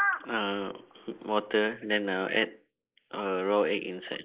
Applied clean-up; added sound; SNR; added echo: neural mask model Resemble Enhance denoiser.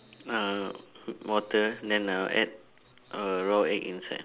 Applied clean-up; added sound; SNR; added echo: none; none; none; none.